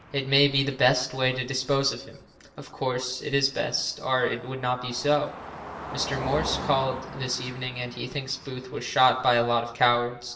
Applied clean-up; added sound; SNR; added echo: none; Car passing by; 14 dB; reverberation time 0.7 s.